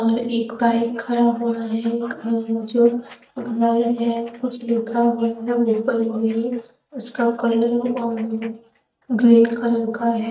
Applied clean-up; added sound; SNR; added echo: neural mask model DeepFilterNet 3.